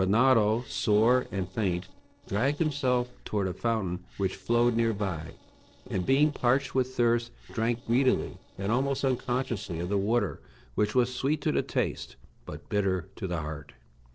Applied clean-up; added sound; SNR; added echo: neural separator model SepFormer DNS4.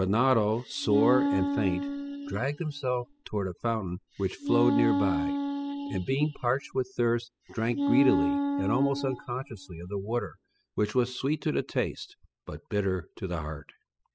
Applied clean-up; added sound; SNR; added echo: classical method spectral subtraction.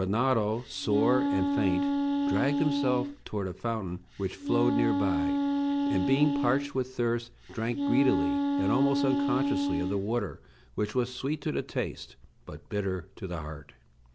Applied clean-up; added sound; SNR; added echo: none; Wind instrument, woodwind instrument; -2 dB; none.